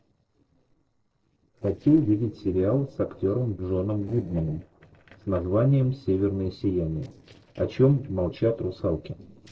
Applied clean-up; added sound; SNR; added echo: neural separator model SepFormer DNS4.